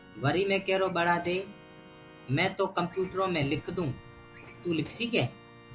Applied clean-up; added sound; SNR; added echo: none; Organ + Drawer open or close; 19 dB; none.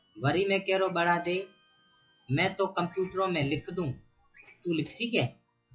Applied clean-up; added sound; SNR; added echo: classical method log-MMSE.